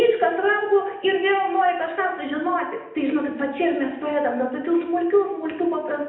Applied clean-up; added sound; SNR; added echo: none; none; none; reverberation time 0.8 s.